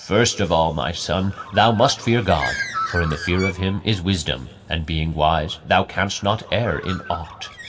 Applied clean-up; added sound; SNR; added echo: none; Bird; 12 dB; reverberation time 2.1 s.